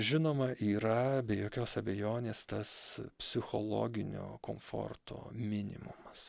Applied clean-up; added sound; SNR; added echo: none; none; none; none.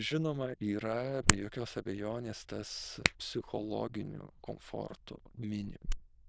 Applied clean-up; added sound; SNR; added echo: neural diffusion model UNIVERSE++.